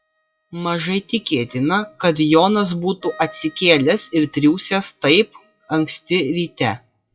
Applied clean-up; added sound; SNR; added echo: classical method WPE with log-MMSE.